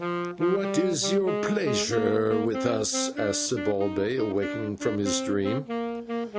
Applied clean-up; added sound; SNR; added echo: none; Wind instrument, woodwind instrument; 4 dB; none.